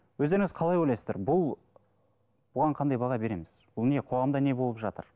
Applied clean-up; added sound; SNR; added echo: none; none; none; none.